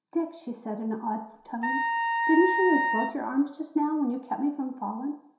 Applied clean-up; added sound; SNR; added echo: none; Wind instrument, woodwind instrument; 0 dB; reverberation time 0.7 s.